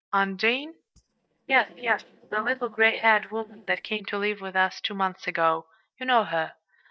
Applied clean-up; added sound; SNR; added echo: neural mask model DeepFilterNet 3.